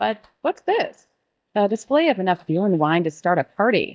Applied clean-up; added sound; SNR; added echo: neural mask model DeepFilterNet 3.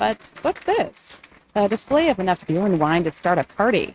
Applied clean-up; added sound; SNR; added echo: neural mask model RNNoise.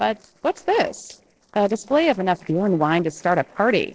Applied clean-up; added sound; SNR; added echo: neural separator model SepFormer DNS4.